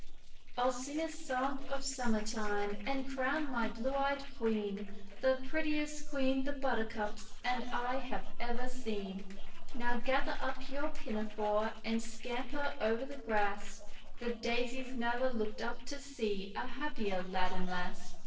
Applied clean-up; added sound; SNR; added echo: neural separator model SepFormer DNS4.